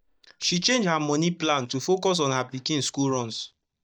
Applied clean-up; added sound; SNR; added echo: neural mask model DeepFilterNet 3.